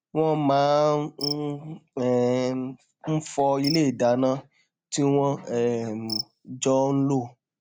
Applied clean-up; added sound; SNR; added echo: none; Cricket; 16 dB; none.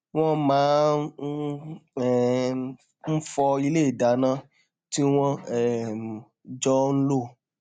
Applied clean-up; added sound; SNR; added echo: none; none; none; none.